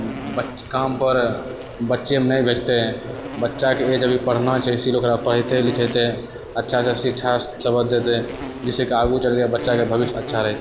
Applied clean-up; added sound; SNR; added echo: none; Insect; 14 dB; none.